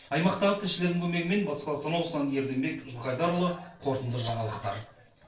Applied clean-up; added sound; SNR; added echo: neural separator model SepFormer DNS4.